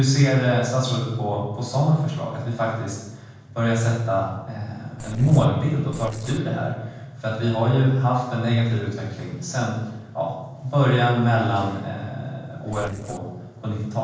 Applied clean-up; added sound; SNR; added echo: neural separator model SepFormer DNS4.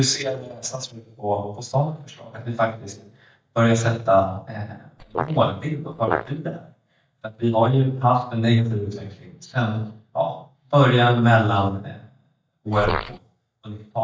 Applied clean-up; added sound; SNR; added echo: neural mask model DeepFilterNet 3.